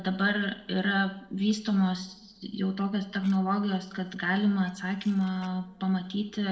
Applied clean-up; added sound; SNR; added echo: neural separator model SepFormer DNS4.